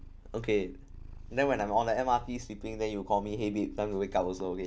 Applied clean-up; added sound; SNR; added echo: none; Purr; 15 dB; none.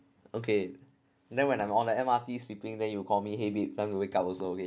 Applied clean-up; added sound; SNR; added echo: none; none; none; none.